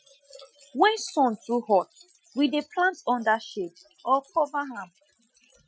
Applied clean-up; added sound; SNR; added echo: classical method Wiener filter.